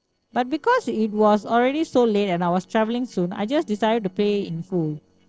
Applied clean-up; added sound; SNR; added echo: neural separator model SepFormer DNS4.